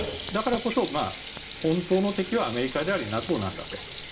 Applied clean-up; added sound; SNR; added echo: none; Water tap, faucet; 10 dB; reverberation time 0.2 s.